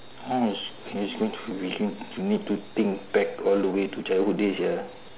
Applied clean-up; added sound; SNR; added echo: none; none; none; none.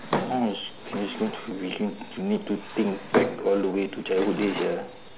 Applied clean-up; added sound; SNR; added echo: none; Drawer open or close; 7 dB; none.